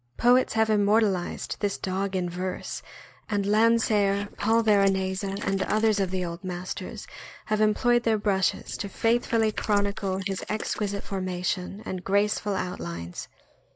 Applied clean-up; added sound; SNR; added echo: neural mask model Resemble Enhance denoiser.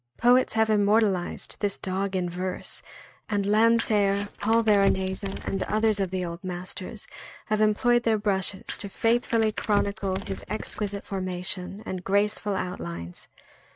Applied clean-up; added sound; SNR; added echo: neural mask model RNNoise.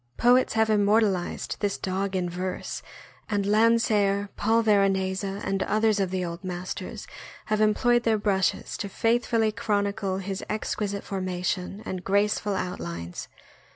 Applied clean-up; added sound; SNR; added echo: none; none; none; none.